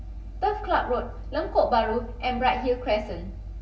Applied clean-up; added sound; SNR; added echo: none; none; none; reverberation time 0.1 s.